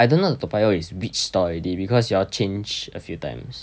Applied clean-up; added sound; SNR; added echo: none; none; none; none.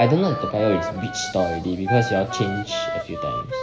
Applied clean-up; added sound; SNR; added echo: none; Wind instrument, woodwind instrument; 6 dB; reverberation time 2.3 s.